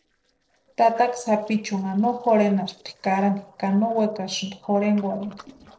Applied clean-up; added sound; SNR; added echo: neural separator model SepFormer DNS4.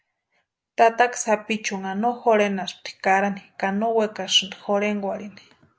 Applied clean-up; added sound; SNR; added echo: none; none; none; none.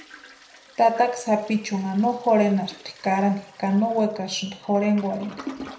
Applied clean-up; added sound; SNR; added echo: none; Toilet flush; 20 dB; reverberation time 0.5 s.